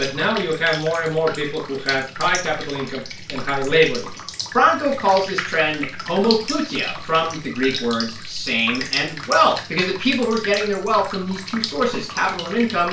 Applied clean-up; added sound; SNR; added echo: none; Drip; 10 dB; reverberation time 0.3 s.